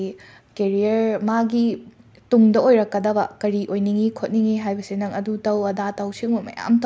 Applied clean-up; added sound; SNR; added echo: none; none; none; none.